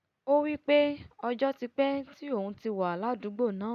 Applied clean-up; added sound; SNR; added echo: none; none; none; none.